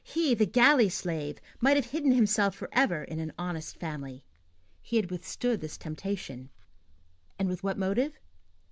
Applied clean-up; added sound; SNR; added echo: none; none; none; none.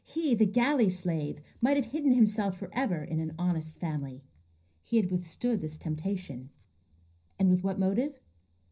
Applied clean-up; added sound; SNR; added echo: none; none; none; reverberation time 0.4 s.